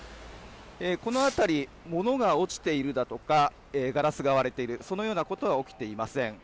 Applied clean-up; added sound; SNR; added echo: none; Fireworks; 17 dB; none.